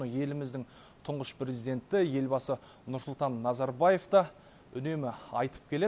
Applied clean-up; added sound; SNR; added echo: none; none; none; none.